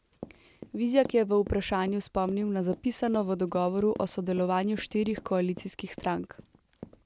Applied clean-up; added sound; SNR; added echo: none; Run; 18 dB; none.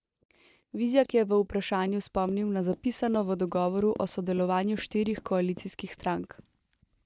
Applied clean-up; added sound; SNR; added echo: neural mask model DeepFilterNet 3.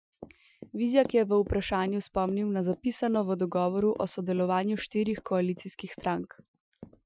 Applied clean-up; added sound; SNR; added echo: classical method Wiener filter.